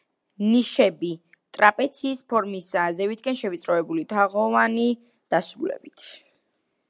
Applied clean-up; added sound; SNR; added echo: none; none; none; none.